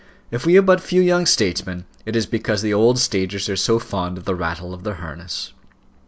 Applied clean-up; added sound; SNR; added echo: none; none; none; none.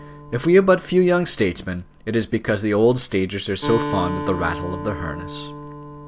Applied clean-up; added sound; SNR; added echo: none; Acoustic guitar; 11 dB; none.